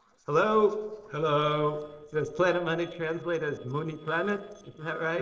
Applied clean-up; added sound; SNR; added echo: neural separator model SepFormer DNS4.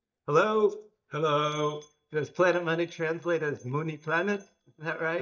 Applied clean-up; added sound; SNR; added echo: neural mask model DeepFilterNet 3.